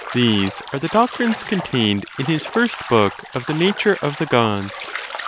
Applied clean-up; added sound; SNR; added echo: none; Bathtub (filling or washing); 11 dB; none.